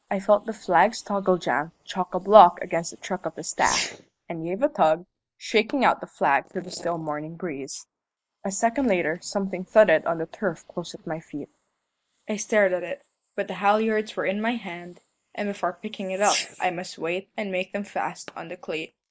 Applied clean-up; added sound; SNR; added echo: neural mask model Resemble Enhance denoiser.